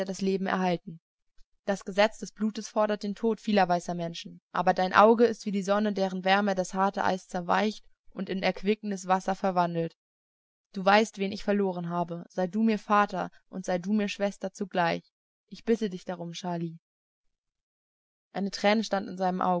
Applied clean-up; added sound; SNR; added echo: none; none; none; none.